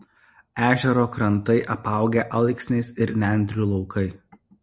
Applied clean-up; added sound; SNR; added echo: none; none; none; none.